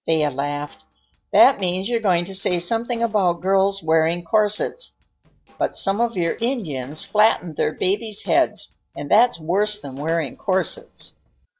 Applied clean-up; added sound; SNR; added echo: neural separator model SepFormer DNS4.